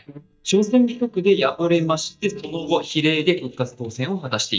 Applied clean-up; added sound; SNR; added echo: neural mask model DeepFilterNet 3.